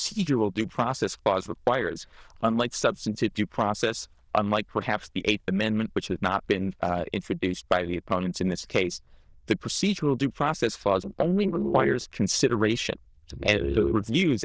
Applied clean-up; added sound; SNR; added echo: neural diffusion model UNIVERSE++.